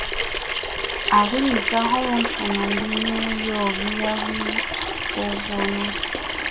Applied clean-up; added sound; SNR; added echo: none; Sink (filling or washing) / Water tap, faucet; 0 dB; none.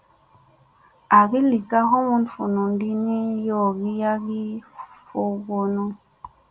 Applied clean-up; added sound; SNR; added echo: none; none; none; none.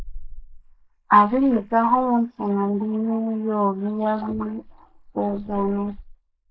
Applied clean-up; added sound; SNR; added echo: neural mask model Resemble Enhance denoiser.